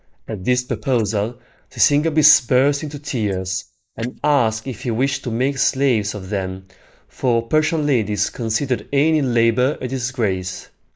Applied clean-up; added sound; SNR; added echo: neural mask model Resemble Enhance denoiser.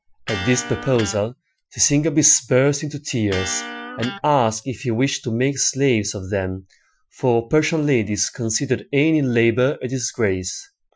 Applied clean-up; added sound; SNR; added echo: classical method Wiener filter.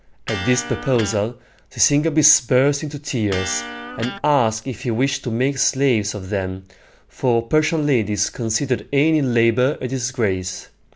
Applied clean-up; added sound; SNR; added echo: none; Electric guitar; 14 dB; none.